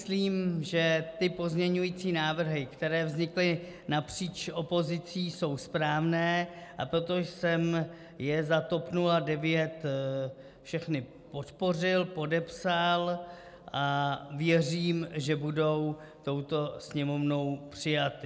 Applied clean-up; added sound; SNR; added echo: none; none; none; none.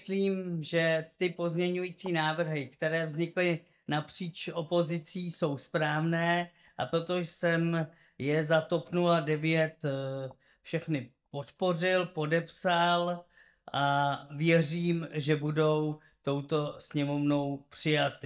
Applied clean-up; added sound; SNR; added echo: neural mask model DeepFilterNet 3.